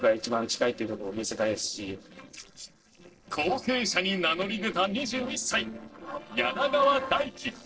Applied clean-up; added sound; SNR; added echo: neural separator model SepFormer DNS4.